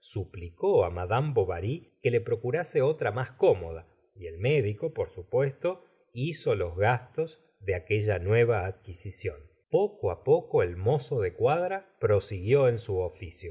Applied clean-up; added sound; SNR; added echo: none; none; none; none.